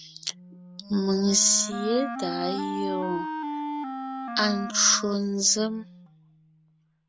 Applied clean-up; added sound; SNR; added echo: none; Wind instrument, woodwind instrument; 8 dB; none.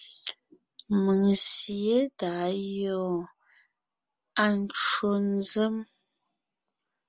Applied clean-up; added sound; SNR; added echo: none; none; none; none.